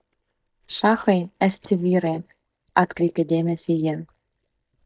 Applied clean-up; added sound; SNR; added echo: neural mask model DeepFilterNet 3.